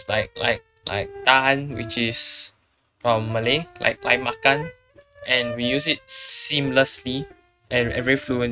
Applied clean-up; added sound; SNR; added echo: neural mask model RNNoise.